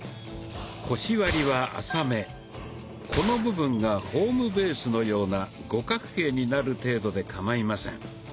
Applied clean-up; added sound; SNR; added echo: none; Gunshot, gunfire; 10 dB; none.